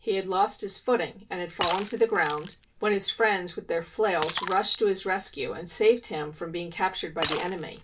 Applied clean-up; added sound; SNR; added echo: none; Shatter; 12 dB; reverberation time 0.2 s.